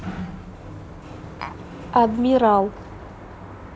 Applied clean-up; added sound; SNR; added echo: none; Tap + Sliding door; 12 dB; none.